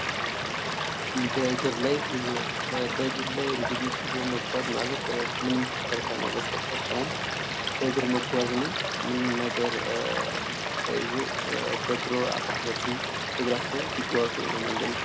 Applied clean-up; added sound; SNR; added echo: none; Stream / Liquid; -1 dB; none.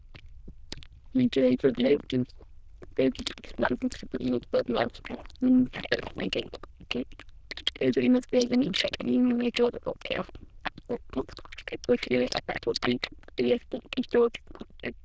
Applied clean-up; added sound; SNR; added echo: neural diffusion model UNIVERSE++.